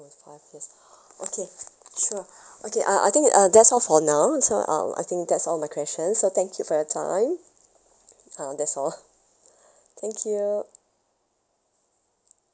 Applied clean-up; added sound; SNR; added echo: none; none; none; none.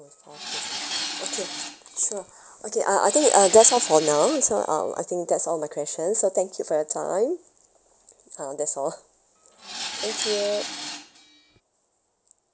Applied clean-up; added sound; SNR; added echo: none; Tools; 9 dB; none.